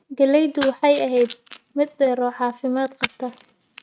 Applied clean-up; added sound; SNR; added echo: neural mask model RNNoise.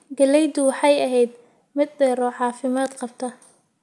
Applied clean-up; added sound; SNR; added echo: none; none; none; none.